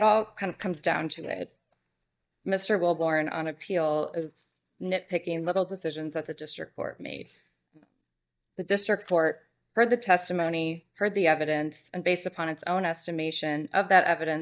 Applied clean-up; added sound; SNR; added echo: neural mask model DeepFilterNet 3.